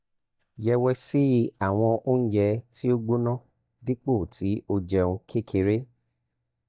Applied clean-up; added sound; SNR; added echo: neural mask model DeepFilterNet 3.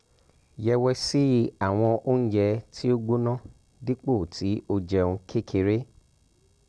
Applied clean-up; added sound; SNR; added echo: none; none; none; none.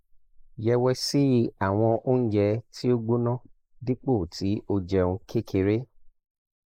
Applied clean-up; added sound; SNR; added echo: neural mask model Resemble Enhance denoiser.